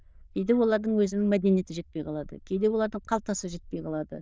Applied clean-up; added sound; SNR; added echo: neural diffusion model UNIVERSE++.